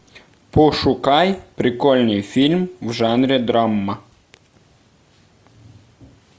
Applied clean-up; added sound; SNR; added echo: none; none; none; none.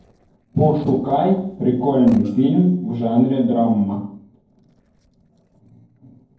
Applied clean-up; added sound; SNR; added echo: neural separator model SepFormer DNS4.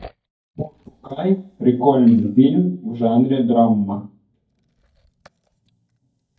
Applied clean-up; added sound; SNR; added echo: neural mask model DeepFilterNet 3.